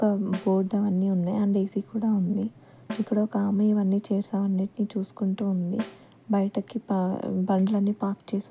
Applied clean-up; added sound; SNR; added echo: none; Snare drum; 18 dB; none.